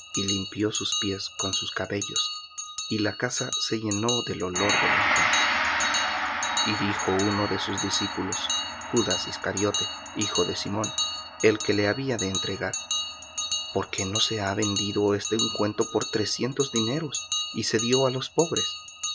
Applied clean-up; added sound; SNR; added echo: none; Gong + Bell; 1 dB; none.